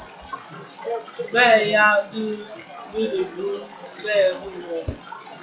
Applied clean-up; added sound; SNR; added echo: classical method log-MMSE.